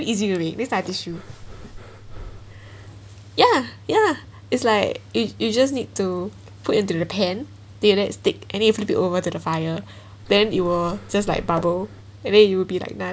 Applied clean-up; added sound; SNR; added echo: none; Breathing; 17 dB; none.